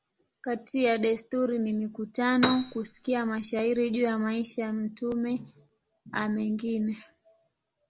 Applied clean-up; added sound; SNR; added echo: none; Piano; 4 dB; none.